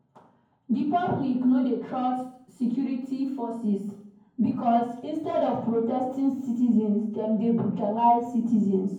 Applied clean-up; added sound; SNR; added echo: none; none; none; reverberation time 0.9 s.